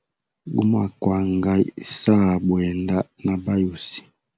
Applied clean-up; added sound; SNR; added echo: none; none; none; none.